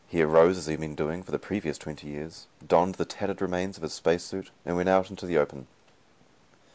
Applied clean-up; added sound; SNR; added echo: none; none; none; none.